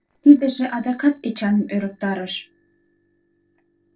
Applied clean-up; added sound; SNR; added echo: neural separator model SepFormer DNS4.